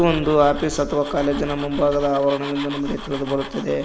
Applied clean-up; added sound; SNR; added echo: none; Tools + Dog; 12 dB; none.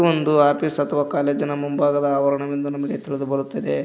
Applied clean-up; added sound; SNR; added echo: none; none; none; none.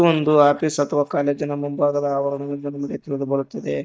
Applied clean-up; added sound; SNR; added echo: neural mask model DeepFilterNet 3.